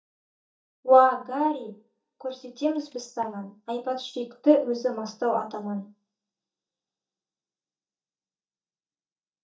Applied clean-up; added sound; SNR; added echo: neural mask model DeepFilterNet 3.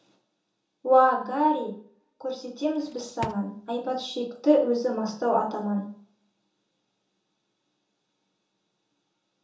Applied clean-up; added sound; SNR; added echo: none; Drawer open or close; 13 dB; reverberation time 1.2 s.